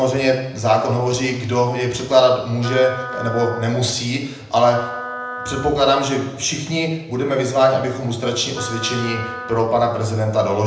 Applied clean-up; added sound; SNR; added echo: none; Wind instrument, woodwind instrument; 13 dB; reverberation time 0.8 s.